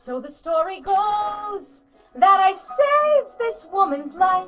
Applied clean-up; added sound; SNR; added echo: neural separator model SepFormer DNS4.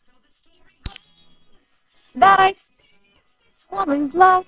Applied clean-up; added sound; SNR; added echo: neural separator model SepFormer WHAMR!.